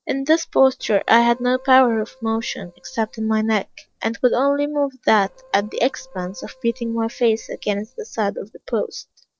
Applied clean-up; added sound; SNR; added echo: neural separator model SepFormer DNS4.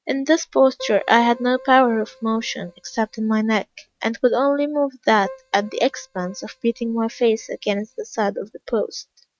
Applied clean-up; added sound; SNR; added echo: neural mask model RNNoise.